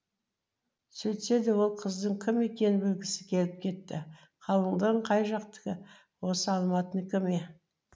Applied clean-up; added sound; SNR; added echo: none; none; none; none.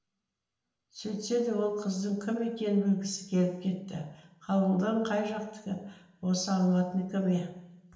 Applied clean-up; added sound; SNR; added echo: none; none; none; reverberation time 0.9 s.